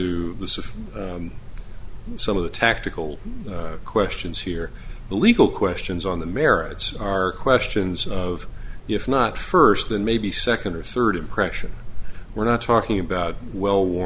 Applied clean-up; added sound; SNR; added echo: none; none; none; none.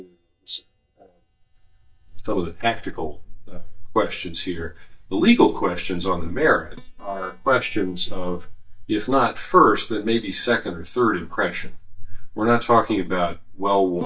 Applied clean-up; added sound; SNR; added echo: neural mask model DeepFilterNet 3.